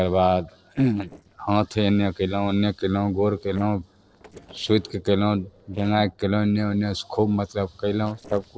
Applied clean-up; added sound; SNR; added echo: neural separator model SepFormer DNS4.